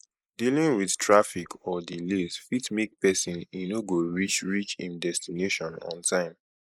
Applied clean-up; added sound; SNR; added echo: neural mask model Resemble Enhance denoiser.